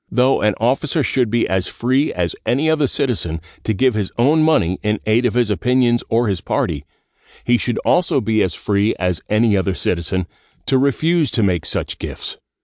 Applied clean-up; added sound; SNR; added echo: none; none; none; none.